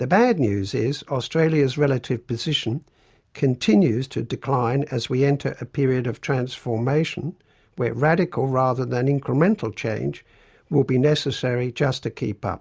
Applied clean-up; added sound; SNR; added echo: none; none; none; none.